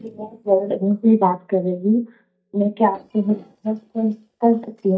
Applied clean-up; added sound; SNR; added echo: neural mask model DeepFilterNet 3.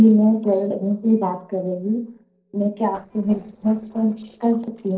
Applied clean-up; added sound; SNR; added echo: neural separator model SepFormer DNS4.